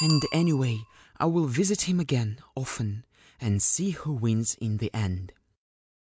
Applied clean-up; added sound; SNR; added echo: none; Bicycle bell; 15 dB; none.